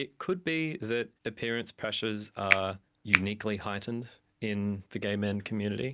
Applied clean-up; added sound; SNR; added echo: none; Finger snapping; -4 dB; none.